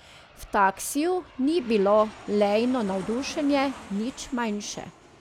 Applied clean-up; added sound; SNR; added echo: none; Aircraft; 19 dB; none.